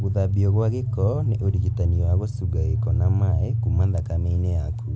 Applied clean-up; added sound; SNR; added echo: none; none; none; none.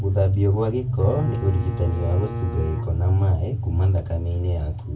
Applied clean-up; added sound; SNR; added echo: none; Bowed string instrument; 12 dB; reverberation time 0.2 s.